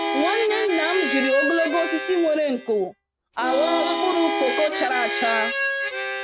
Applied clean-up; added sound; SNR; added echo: none; Harmonica; 3 dB; none.